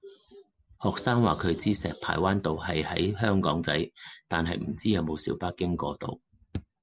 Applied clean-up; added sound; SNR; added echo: none; none; none; none.